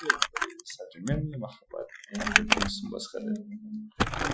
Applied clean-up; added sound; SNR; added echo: classical method Wiener filter.